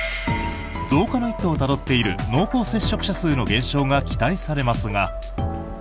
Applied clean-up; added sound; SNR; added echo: none; Mechanisms; 11 dB; none.